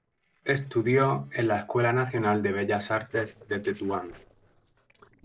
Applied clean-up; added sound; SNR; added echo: neural separator model SepFormer DNS4.